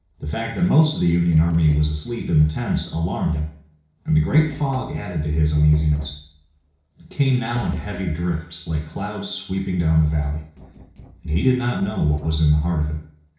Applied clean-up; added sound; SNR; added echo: neural separator model SepFormer DNS4.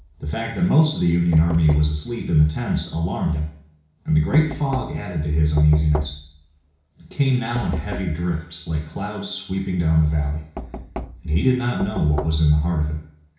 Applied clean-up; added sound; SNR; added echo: none; Knock; 15 dB; reverberation time 0.6 s.